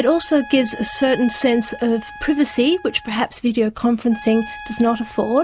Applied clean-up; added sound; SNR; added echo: none; Trumpet; 17 dB; none.